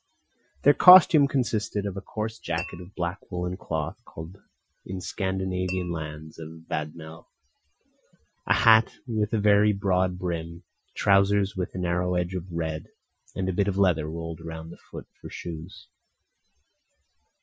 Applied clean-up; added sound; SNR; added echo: classical method Wiener filter.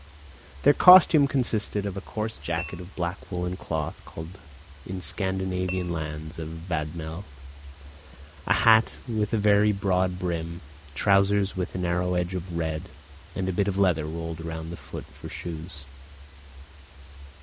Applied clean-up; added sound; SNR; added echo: none; Tap / Glass; 17 dB; none.